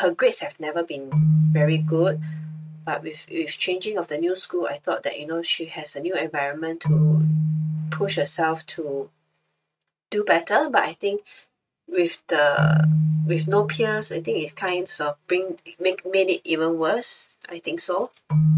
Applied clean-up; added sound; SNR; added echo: neural mask model RNNoise.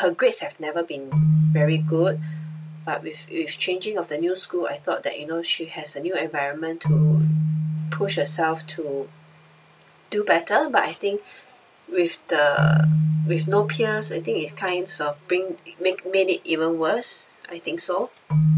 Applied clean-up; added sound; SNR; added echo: none; Keyboard (musical); 1 dB; none.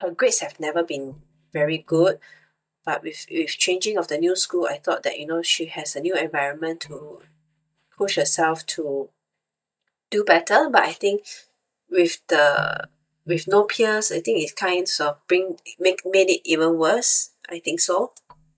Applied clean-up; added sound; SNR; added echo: neural mask model DeepFilterNet 3.